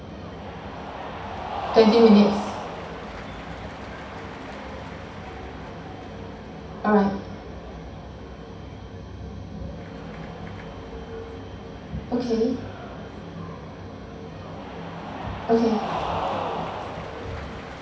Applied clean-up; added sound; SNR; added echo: none; Cheering; 9 dB; reverberation time 0.6 s.